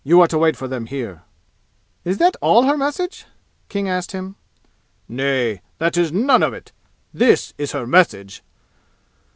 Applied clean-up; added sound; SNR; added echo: none; none; none; none.